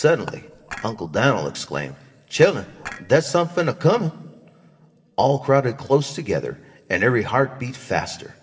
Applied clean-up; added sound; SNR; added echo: neural separator model SepFormer DNS4.